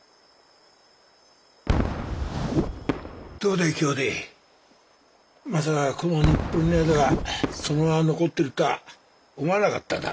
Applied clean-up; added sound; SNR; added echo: none; Whoosh, swoosh, swish / Fireworks; 5 dB; none.